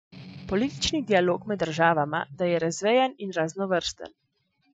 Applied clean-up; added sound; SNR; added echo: classical method Wiener filter.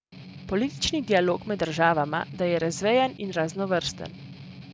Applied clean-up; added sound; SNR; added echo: none; Strum; 16 dB; none.